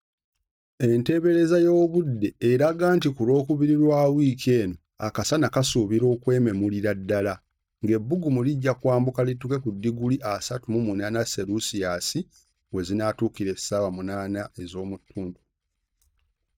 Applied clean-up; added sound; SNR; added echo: neural mask model DeepFilterNet 3.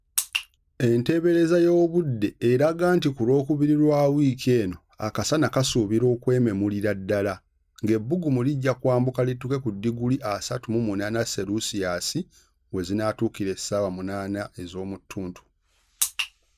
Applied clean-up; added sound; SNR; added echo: none; none; none; none.